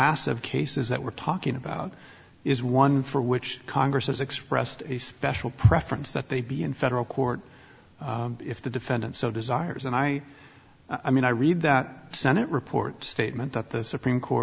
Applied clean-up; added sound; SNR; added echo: none; none; none; none.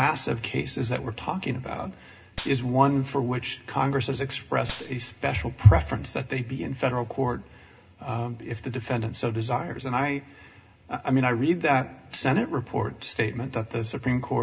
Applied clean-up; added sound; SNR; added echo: none; Gunshot, gunfire; 16 dB; reverberation time 0.2 s.